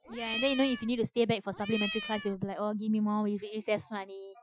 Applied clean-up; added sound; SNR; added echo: classical method Wiener filter.